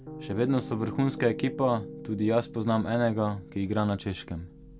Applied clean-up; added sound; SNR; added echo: none; Piano; 13 dB; none.